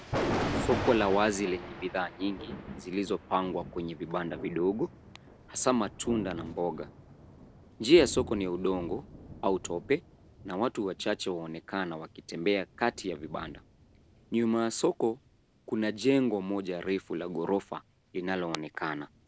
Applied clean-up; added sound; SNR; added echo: none; Thunder; 10 dB; none.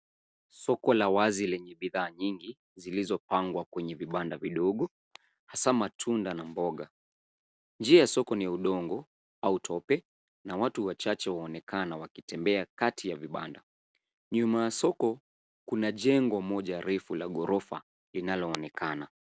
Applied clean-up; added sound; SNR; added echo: none; none; none; none.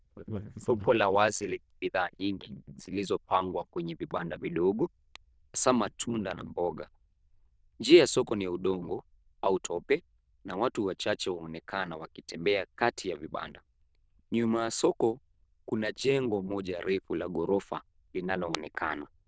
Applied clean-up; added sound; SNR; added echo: neural diffusion model UNIVERSE++.